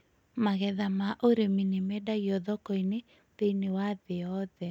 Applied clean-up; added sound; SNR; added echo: none; none; none; none.